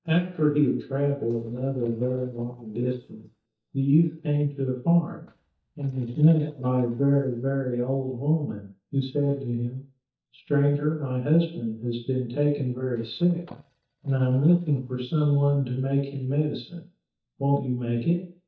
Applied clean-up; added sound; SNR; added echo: neural mask model DeepFilterNet 3.